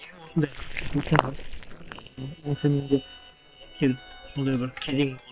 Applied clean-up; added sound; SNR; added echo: neural separator model SepFormer WHAM!.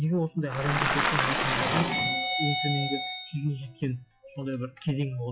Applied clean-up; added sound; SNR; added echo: classical method log-MMSE.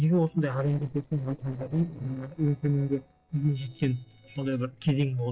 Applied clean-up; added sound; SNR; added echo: neural separator model SepFormer DNS4.